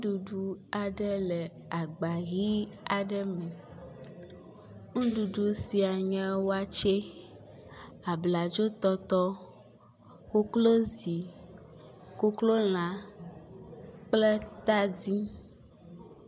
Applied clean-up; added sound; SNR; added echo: none; none; none; none.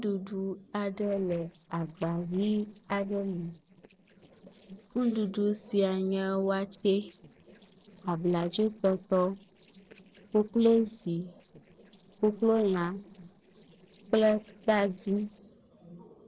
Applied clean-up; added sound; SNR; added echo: neural separator model SepFormer DNS4.